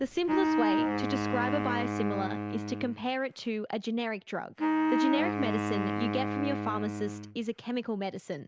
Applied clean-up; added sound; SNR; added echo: none; Wind instrument, woodwind instrument; -2 dB; none.